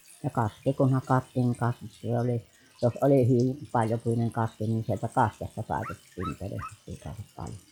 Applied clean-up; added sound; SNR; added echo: classical method log-MMSE.